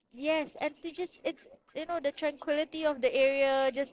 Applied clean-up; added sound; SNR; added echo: neural separator model SepFormer DNS4.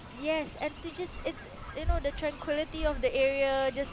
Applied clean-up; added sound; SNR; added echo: none; Fowl; 7 dB; none.